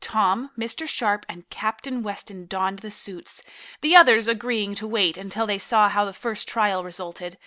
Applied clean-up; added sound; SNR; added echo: none; none; none; none.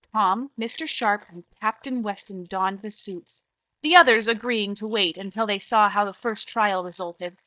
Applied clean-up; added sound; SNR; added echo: neural mask model DeepFilterNet 3.